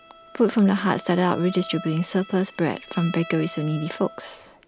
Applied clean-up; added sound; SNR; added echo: none; Bowed string instrument; 18 dB; none.